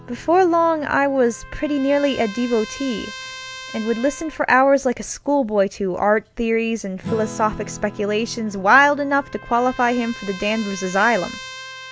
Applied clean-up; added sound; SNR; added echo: none; Trumpet + Acoustic guitar / Strum; 16 dB; none.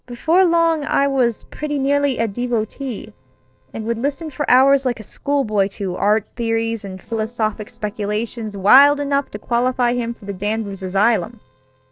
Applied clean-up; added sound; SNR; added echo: neural separator model SepFormer DNS4.